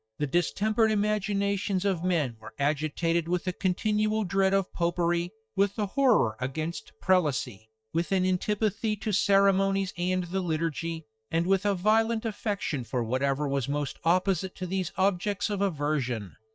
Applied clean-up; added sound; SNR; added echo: neural mask model DeepFilterNet 3.